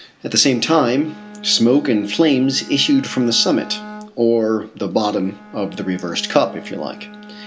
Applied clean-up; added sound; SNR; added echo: none; Bowed string instrument; 18 dB; none.